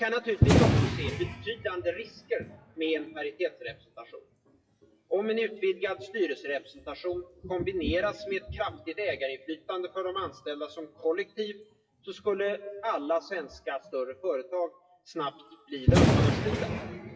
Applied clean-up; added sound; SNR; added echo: classical method WPE with log-MMSE.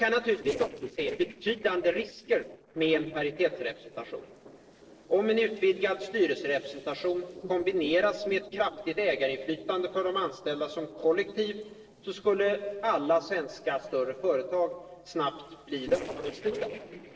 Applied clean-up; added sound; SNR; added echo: neural separator model SepFormer DNS4.